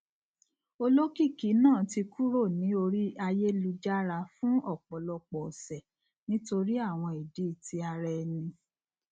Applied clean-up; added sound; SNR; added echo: none; none; none; none.